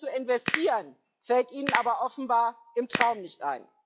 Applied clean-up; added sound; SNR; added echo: classical method log-MMSE.